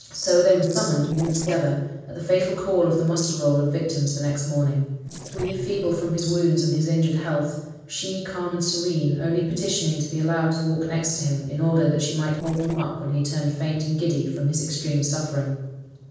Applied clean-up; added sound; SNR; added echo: neural separator model SepFormer DNS4.